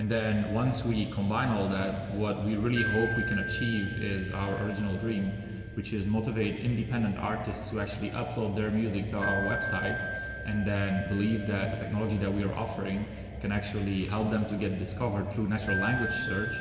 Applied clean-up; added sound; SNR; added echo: none; Wind chime; 10 dB; reverberation time 2.8 s.